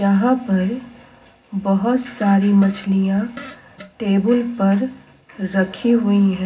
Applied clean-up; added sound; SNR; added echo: none; Fart; 19 dB; reverberation time 0.4 s.